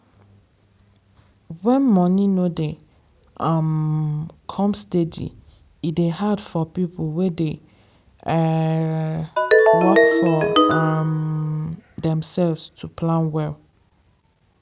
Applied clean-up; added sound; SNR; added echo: none; Ringtone; -5 dB; none.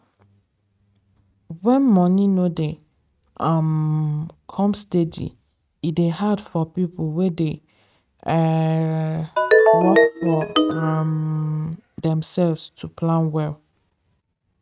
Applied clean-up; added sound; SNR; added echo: neural mask model RNNoise.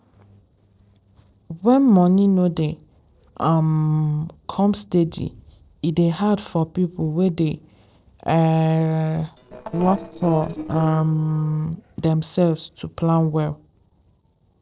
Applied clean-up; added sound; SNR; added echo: neural separator model SepFormer DNS4.